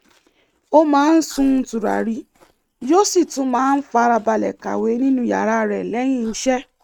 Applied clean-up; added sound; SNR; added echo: neural mask model RNNoise.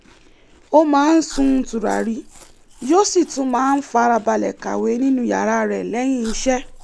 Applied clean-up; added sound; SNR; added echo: none; Chewing, mastication; 18 dB; none.